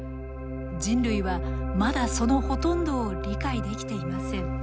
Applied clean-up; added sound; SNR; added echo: none; none; none; none.